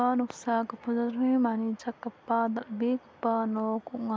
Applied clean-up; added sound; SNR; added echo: none; none; none; none.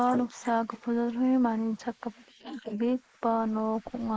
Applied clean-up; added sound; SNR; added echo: neural mask model Resemble Enhance denoiser.